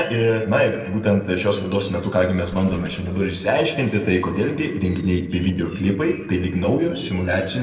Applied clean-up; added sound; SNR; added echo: neural separator model SepFormer DNS4.